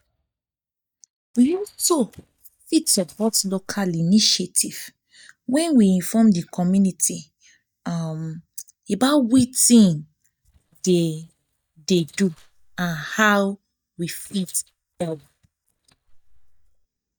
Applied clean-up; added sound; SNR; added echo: neural mask model DeepFilterNet 3.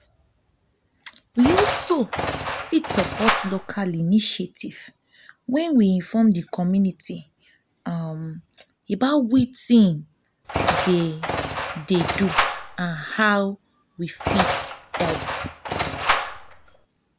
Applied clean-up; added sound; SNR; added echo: none; Engine; 2 dB; none.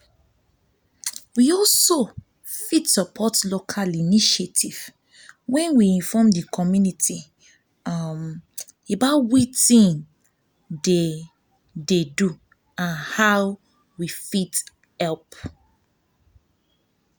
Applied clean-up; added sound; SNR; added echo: none; none; none; none.